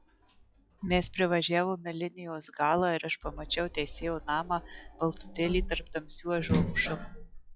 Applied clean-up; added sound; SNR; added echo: classical method log-MMSE.